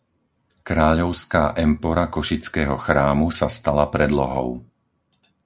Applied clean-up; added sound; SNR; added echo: none; none; none; none.